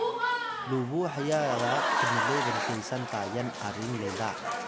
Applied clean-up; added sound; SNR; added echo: none; Applause / Crowd; -1 dB; none.